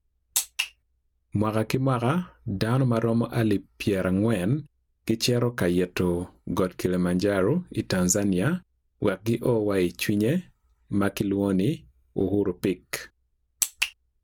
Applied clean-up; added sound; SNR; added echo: none; none; none; none.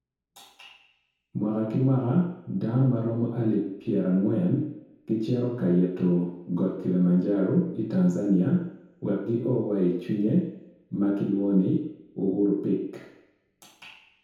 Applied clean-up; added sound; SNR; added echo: none; none; none; reverberation time 0.8 s.